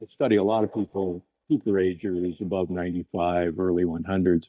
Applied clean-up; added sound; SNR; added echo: neural mask model DeepFilterNet 3.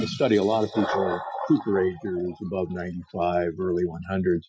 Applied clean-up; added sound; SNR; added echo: classical method Wiener filter.